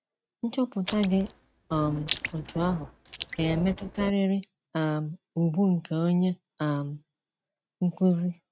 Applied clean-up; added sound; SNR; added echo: neural mask model RNNoise.